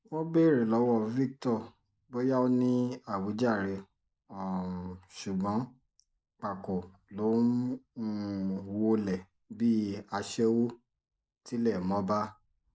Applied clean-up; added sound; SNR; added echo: neural mask model Resemble Enhance denoiser.